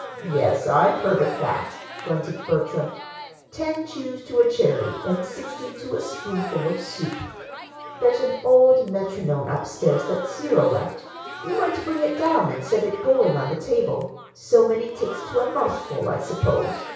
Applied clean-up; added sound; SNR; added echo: none; Crowd; 14 dB; reverberation time 0.6 s.